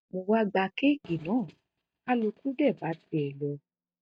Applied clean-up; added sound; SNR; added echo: neural mask model DeepFilterNet 3.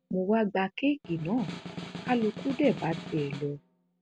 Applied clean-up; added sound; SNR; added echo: none; Snare drum; 13 dB; none.